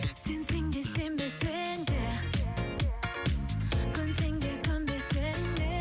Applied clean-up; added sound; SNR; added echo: none; none; none; none.